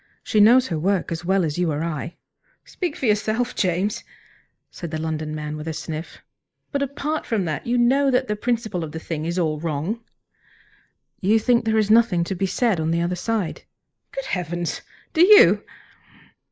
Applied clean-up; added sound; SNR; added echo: neural mask model Resemble Enhance denoiser.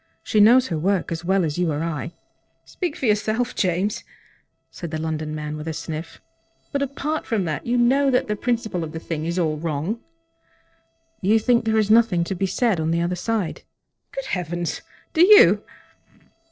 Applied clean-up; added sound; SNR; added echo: neural separator model SepFormer DNS4.